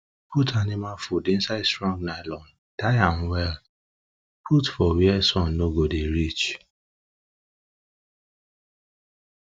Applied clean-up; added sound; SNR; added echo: none; none; none; none.